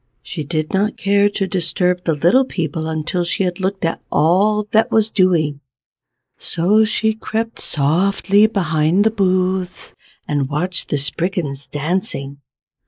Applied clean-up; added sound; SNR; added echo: neural mask model Resemble Enhance denoiser.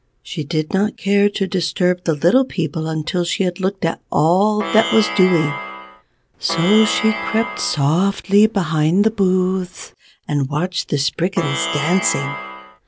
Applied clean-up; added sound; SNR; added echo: none; Plucked string instrument; 7 dB; none.